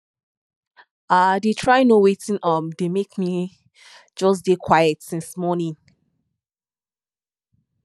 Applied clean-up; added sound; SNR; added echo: neural mask model DeepFilterNet 3.